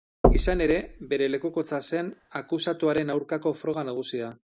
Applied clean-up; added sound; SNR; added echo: none; Knock; 0 dB; none.